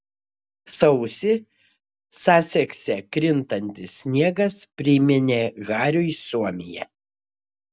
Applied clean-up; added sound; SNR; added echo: none; none; none; none.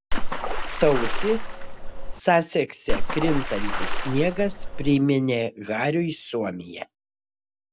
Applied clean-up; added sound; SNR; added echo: none; Water / Splash, splatter; -3 dB; none.